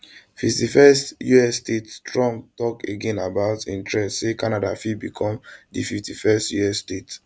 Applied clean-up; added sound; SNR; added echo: none; none; none; none.